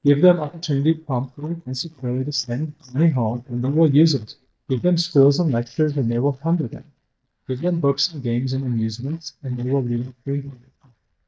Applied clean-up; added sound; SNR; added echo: neural mask model DeepFilterNet 3.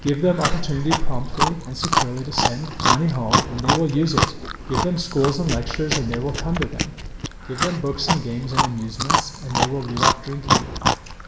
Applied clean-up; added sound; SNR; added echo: none; Chewing, mastication; 0 dB; reverberation time 1.1 s.